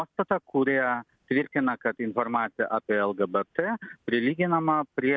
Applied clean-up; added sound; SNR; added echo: none; none; none; none.